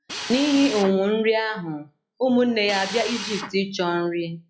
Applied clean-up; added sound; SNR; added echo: classical method log-MMSE.